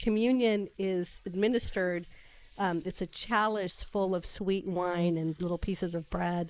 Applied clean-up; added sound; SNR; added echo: neural mask model Resemble Enhance denoiser.